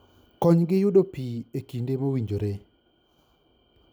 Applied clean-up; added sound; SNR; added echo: none; none; none; none.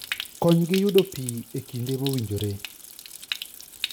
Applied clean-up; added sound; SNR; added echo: none; Stream; 10 dB; none.